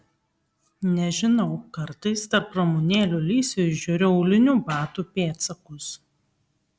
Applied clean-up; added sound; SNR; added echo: none; none; none; none.